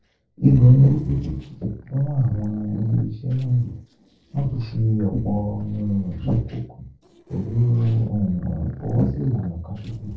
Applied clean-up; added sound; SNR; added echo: neural separator model SepFormer DNS4.